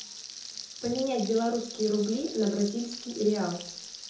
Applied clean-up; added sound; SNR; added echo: none; Frying (food); 12 dB; reverberation time 0.5 s.